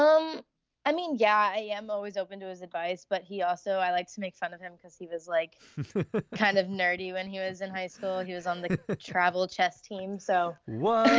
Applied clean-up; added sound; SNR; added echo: none; none; none; none.